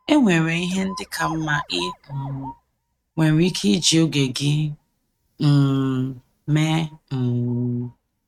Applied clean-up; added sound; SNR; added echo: neural mask model RNNoise.